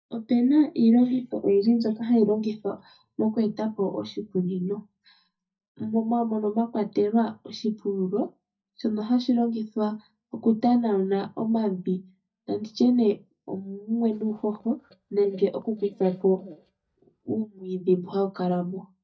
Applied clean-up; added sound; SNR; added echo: neural mask model DeepFilterNet 3.